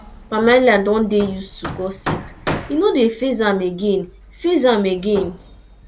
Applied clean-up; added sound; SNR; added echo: none; Hammer; 13 dB; none.